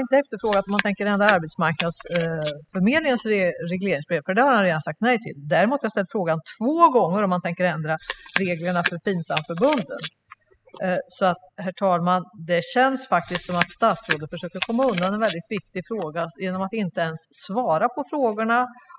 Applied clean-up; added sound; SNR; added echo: classical method spectral subtraction.